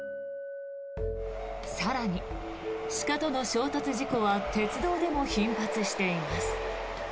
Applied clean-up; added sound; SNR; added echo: none; Chink, clink; 15 dB; none.